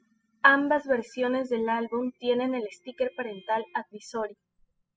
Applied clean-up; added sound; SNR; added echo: classical method spectral subtraction.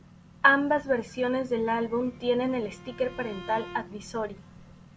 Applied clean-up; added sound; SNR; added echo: none; Bowed string instrument; 20 dB; none.